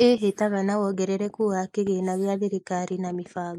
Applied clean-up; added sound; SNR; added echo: neural mask model Resemble Enhance denoiser.